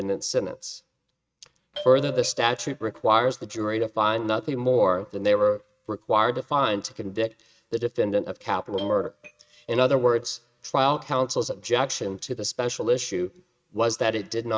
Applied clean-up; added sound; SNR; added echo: neural mask model RNNoise.